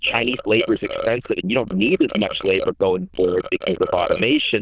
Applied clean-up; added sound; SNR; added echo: neural diffusion model UNIVERSE++.